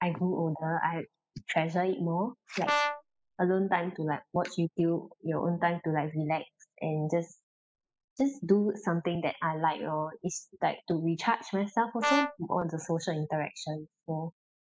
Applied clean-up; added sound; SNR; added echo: classical method spectral subtraction.